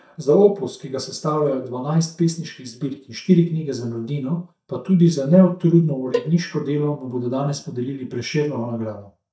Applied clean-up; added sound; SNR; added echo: neural mask model DeepFilterNet 3.